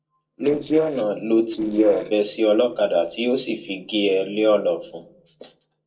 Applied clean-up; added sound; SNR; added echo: neural separator model SepFormer DNS4.